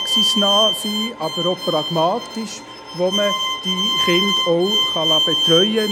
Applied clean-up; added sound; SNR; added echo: none; Bowed string instrument; -1 dB; none.